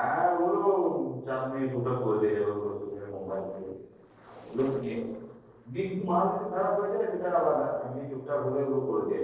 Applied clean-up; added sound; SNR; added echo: neural separator model SepFormer DNS4.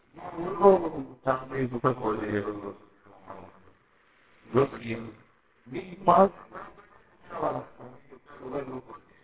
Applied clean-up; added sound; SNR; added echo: neural separator model SepFormer WHAMR!.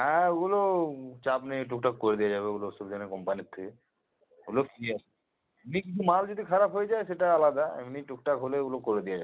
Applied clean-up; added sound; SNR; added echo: none; none; none; none.